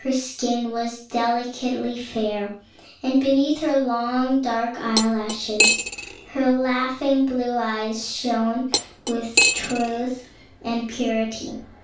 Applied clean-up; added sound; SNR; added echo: none; Cutlery, silverware; 0 dB; reverberation time 0.3 s.